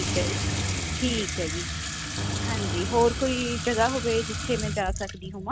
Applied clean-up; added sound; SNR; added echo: none; Sink (filling or washing) / Water tap, faucet + Engine; 1 dB; none.